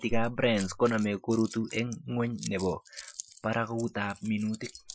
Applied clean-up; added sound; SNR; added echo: classical method Wiener filter.